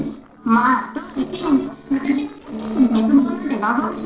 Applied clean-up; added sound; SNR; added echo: neural separator model SepFormer DNS4.